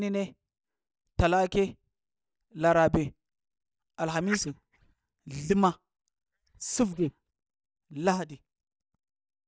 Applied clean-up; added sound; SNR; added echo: neural mask model DeepFilterNet 3.